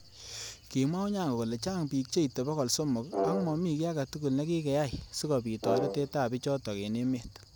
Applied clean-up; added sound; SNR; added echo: none; Brass instrument; 4 dB; none.